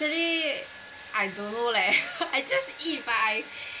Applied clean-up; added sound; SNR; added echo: none; Domestic sounds, home sounds; 16 dB; none.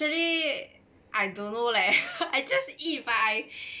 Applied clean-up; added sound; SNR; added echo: none; none; none; none.